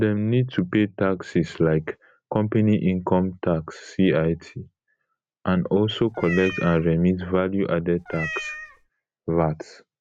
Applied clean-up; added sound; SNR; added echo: none; Meow; 11 dB; none.